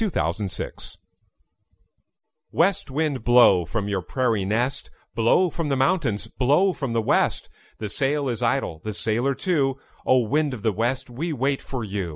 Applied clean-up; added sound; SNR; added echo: none; none; none; none.